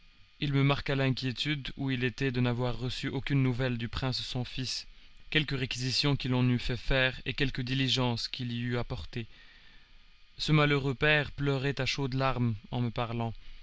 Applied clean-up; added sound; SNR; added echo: none; none; none; none.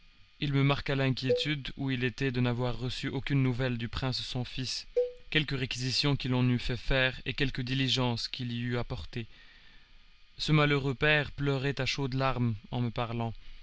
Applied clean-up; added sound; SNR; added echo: none; Cowbell; 8 dB; none.